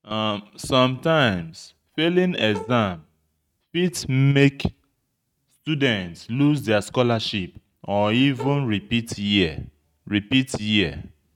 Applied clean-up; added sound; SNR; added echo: neural mask model RNNoise.